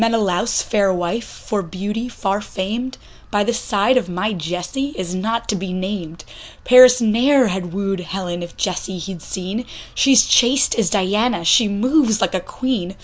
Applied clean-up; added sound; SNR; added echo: none; none; none; none.